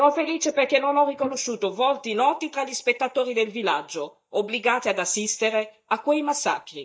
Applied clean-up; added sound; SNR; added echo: neural mask model DeepFilterNet 3.